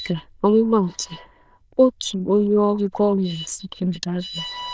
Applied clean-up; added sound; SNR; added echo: neural diffusion model UNIVERSE++.